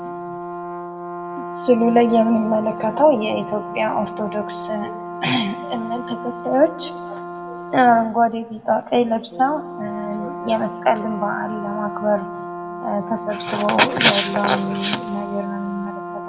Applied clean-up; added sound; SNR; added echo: none; Brass instrument; 9 dB; reverberation time 1.3 s.